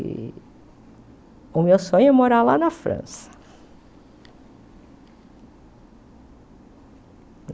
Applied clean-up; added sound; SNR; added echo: none; none; none; none.